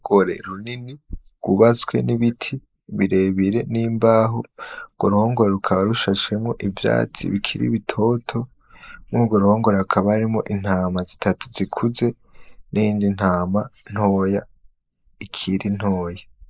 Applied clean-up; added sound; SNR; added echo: neural mask model Resemble Enhance denoiser.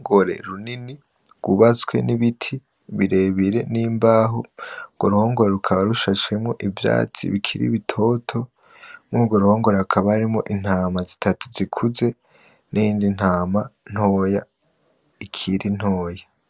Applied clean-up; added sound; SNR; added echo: none; none; none; none.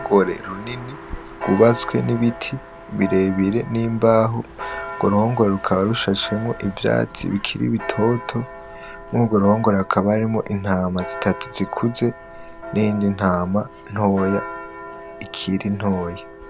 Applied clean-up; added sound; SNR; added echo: none; Church bell; 14 dB; none.